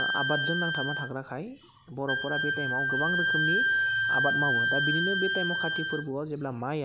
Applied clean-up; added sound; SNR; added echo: none; Wind instrument, woodwind instrument; -4 dB; none.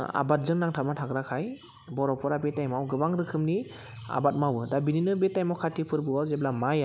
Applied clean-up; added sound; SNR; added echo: none; none; none; none.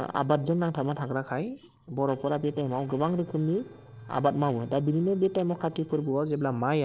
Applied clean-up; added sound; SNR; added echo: neural separator model SepFormer DNS4.